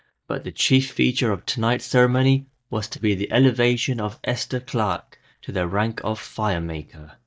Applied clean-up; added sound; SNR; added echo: neural mask model DeepFilterNet 3.